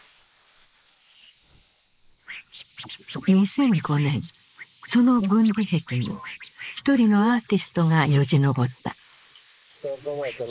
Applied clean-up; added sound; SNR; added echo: neural mask model Resemble Enhance denoiser.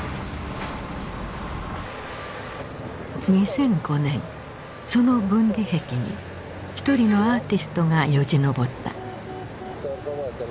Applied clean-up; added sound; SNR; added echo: none; none; none; none.